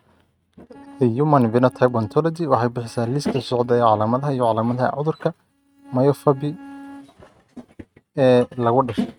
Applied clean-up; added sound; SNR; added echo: neural mask model RNNoise.